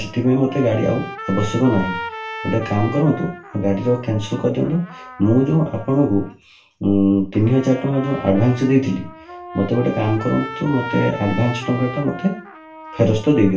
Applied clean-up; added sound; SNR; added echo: none; Trumpet; 14 dB; reverberation time 0.3 s.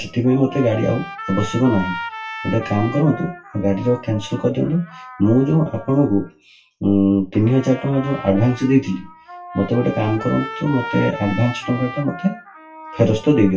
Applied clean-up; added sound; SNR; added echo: classical method WPE with log-MMSE.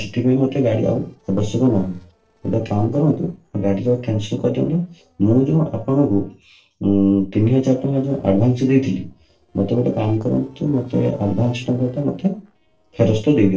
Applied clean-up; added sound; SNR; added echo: neural separator model SepFormer DNS4.